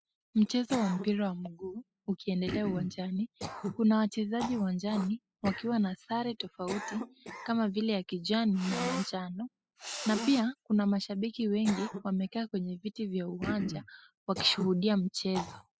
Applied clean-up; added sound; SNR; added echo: classical method spectral subtraction.